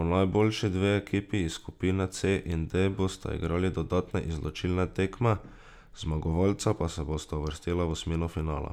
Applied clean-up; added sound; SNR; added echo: none; none; none; none.